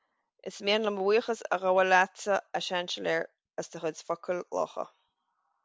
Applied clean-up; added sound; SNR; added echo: none; none; none; none.